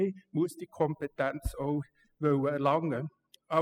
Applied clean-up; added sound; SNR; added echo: classical method spectral subtraction.